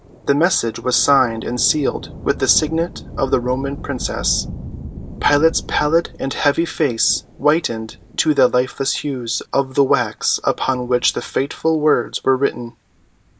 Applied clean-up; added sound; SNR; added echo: none; Thunder / Rain; 16 dB; none.